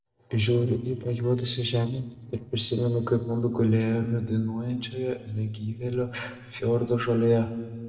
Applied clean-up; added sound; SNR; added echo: neural separator model SepFormer DNS4.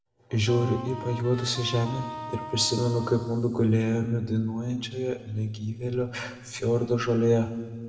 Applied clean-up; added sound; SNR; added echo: none; Wind instrument, woodwind instrument; 12 dB; reverberation time 1.7 s.